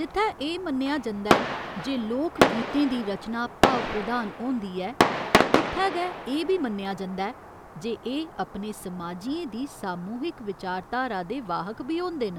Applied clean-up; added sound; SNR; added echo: none; Fireworks; 0 dB; none.